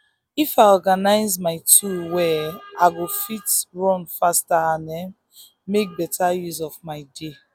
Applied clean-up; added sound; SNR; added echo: none; none; none; none.